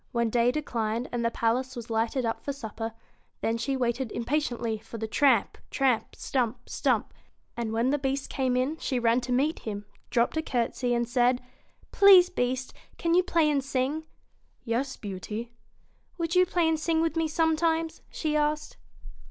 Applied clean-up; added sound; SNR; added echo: none; none; none; none.